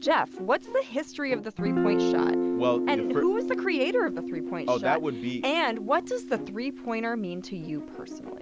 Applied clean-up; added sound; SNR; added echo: none; Guitar; 3 dB; none.